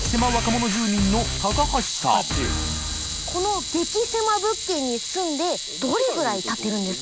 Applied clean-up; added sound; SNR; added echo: none; Camera; 6 dB; none.